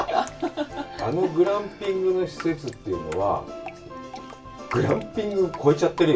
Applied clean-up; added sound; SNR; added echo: none; Drip; 20 dB; reverberation time 0.2 s.